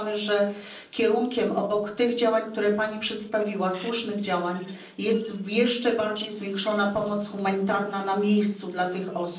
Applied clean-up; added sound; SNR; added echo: neural separator model SepFormer DNS4.